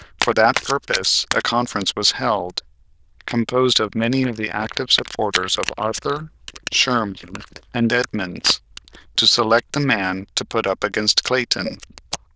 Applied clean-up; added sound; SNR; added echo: neural diffusion model UNIVERSE++.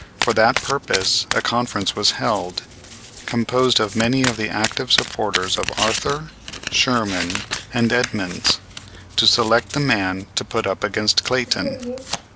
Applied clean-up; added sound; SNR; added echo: none; Domestic sounds, home sounds; 8 dB; none.